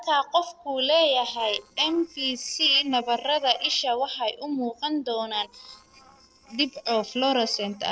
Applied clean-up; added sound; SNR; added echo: neural separator model SepFormer DNS4.